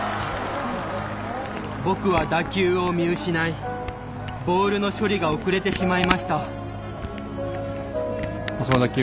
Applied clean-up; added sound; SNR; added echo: none; Camera; 12 dB; none.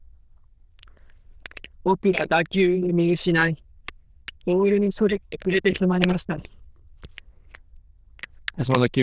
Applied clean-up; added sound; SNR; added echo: neural diffusion model UNIVERSE++.